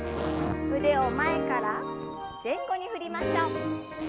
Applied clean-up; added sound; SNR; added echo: none; Zipper (clothing); 14 dB; none.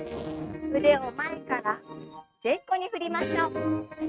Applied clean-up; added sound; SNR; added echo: neural mask model RNNoise.